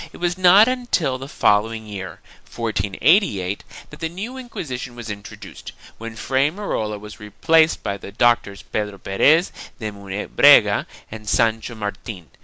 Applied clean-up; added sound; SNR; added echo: none; none; none; none.